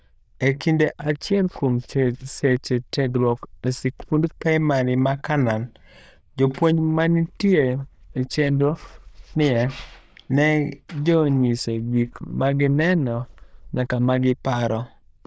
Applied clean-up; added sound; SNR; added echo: neural diffusion model UNIVERSE++.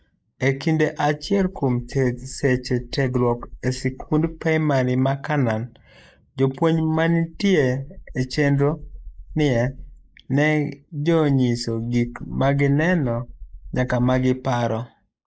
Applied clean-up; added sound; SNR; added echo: neural mask model Resemble Enhance denoiser.